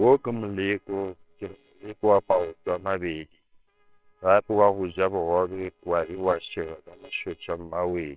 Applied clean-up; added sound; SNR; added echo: neural separator model SepFormer WHAMR!.